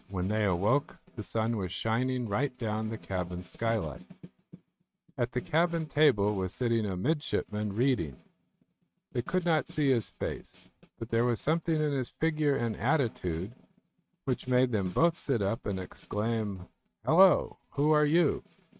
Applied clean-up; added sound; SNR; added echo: neural mask model RNNoise.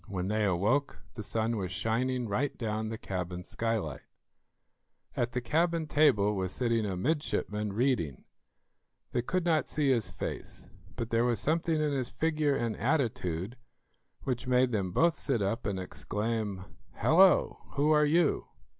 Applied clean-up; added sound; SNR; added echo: none; none; none; none.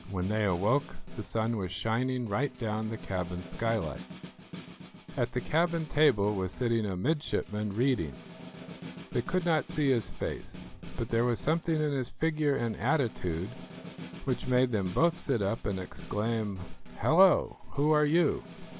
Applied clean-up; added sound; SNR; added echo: none; Snare drum; 16 dB; none.